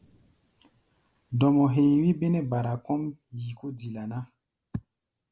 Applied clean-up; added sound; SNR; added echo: none; none; none; none.